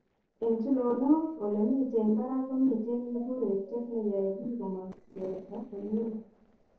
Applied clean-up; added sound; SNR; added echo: neural separator model SepFormer DNS4.